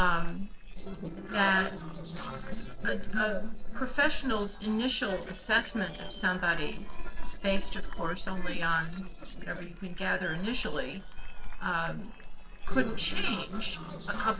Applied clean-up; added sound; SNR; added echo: neural separator model SepFormer DNS4.